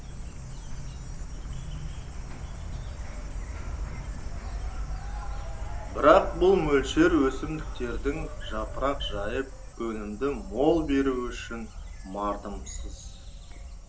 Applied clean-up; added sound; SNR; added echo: none; Insect; 6 dB; none.